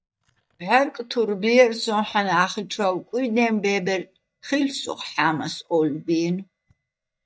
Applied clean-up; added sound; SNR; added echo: neural mask model DeepFilterNet 3.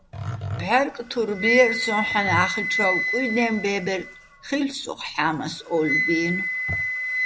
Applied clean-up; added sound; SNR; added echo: none; Wind instrument, woodwind instrument; 3 dB; none.